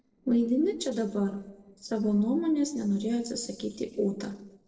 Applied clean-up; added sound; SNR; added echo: neural separator model SepFormer DNS4.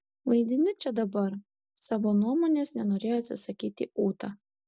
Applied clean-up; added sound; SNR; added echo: none; none; none; none.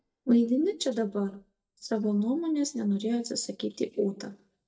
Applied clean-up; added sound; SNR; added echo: neural mask model DeepFilterNet 3.